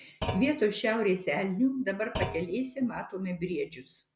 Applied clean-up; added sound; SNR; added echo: none; Thump, thud; 10 dB; none.